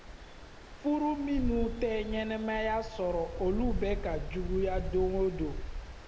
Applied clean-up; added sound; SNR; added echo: none; Stream; 4 dB; none.